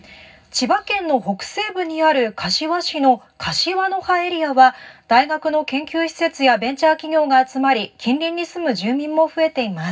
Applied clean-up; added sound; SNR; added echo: none; none; none; reverberation time 0.4 s.